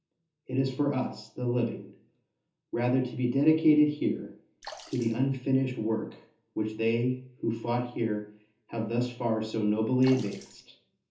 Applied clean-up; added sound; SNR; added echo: none; Sink (filling or washing) / Water / Splash, splatter; 17 dB; reverberation time 0.6 s.